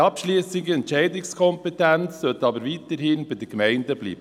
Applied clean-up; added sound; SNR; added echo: none; none; none; none.